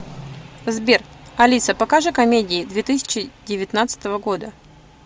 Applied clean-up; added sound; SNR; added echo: none; none; none; none.